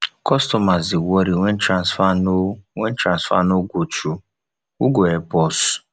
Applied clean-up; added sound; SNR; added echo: none; none; none; none.